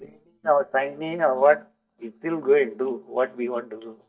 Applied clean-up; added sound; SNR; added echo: neural mask model DeepFilterNet 3.